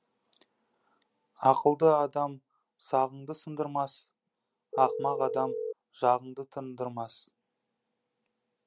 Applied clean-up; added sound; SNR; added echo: none; Telephone; 2 dB; none.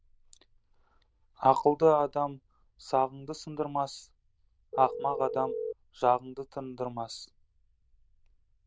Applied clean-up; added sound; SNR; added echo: neural diffusion model UNIVERSE++.